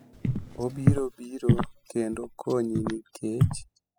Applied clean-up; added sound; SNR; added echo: classical method spectral subtraction.